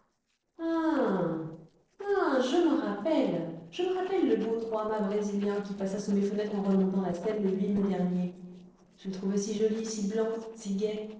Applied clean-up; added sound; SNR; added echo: neural separator model SepFormer DNS4.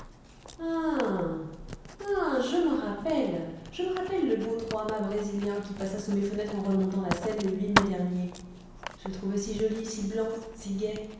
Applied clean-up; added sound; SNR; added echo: none; Writing; 8 dB; reverberation time 0.9 s.